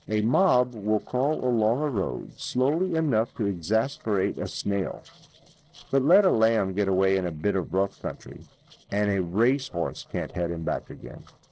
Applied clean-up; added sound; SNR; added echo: neural separator model SepFormer DNS4.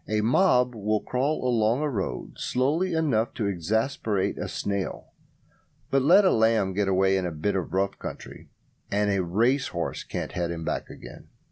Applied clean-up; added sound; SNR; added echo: none; none; none; none.